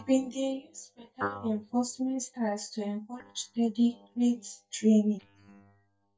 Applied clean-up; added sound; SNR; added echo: neural mask model DeepFilterNet 3.